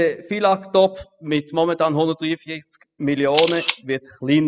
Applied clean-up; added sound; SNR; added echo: classical method spectral subtraction.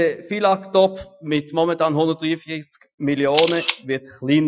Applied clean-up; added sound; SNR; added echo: classical method Wiener filter.